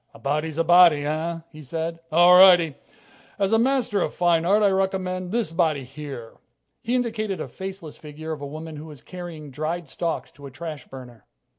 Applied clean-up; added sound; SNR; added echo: none; none; none; none.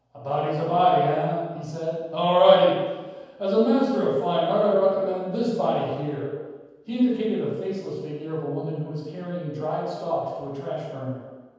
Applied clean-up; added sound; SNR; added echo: none; none; none; reverberation time 1.2 s.